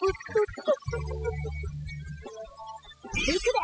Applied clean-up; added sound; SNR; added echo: classical method spectral subtraction.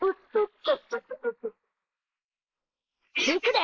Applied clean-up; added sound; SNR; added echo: neural mask model Resemble Enhance denoiser.